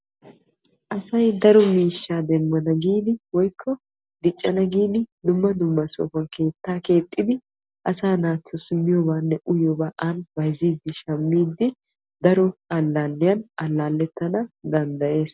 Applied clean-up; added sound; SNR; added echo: none; none; none; none.